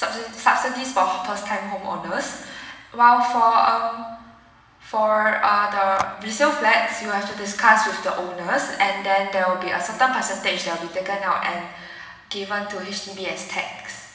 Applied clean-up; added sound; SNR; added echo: none; Telephone; 15 dB; reverberation time 1.1 s.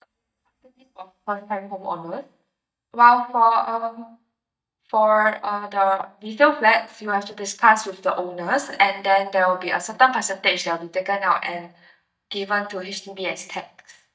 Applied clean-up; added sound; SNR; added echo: neural mask model DeepFilterNet 3.